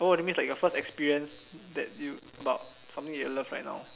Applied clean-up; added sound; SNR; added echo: none; none; none; none.